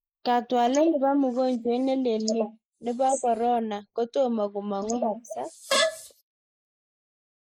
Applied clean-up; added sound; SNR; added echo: neural mask model Resemble Enhance denoiser.